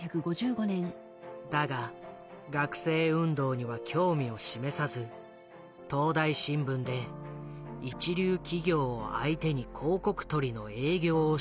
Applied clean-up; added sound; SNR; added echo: none; none; none; none.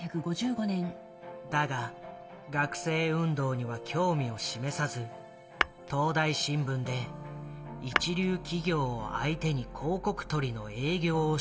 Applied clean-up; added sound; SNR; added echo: none; Tap / Glass; 3 dB; reverberation time 0.8 s.